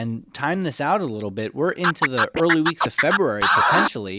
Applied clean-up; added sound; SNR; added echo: none; Scratching (performance technique); -2 dB; none.